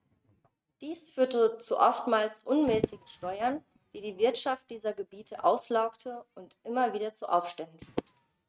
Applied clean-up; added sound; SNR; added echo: neural mask model RNNoise.